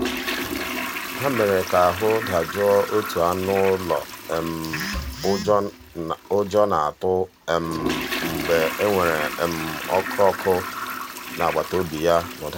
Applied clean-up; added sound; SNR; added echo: none; Toilet flush; 8 dB; none.